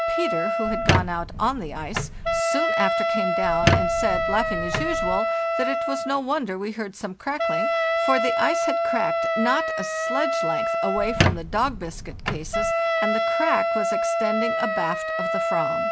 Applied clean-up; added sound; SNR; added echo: none; Squeak + Wind instrument, woodwind instrument; -4 dB; none.